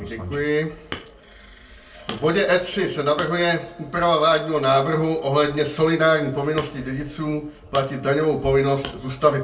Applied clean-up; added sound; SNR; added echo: none; Hammer; 19 dB; reverberation time 0.3 s.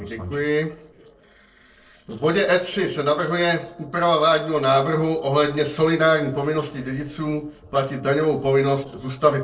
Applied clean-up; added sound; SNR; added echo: neural separator model SepFormer DNS4.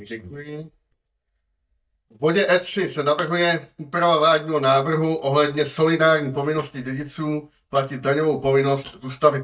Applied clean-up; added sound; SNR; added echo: neural mask model DeepFilterNet 3.